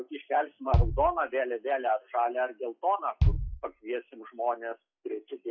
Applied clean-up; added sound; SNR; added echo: classical method log-MMSE.